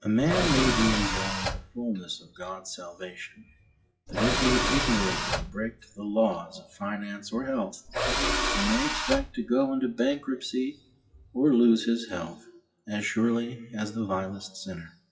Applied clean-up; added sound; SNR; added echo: classical method WPE with log-MMSE.